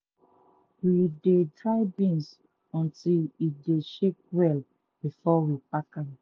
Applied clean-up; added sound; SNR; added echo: none; none; none; none.